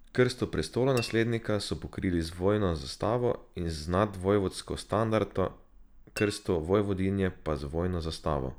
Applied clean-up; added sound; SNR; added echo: none; Tap / Glass; 19 dB; none.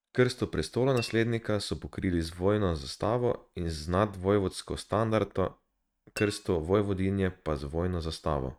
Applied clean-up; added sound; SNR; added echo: neural mask model RNNoise.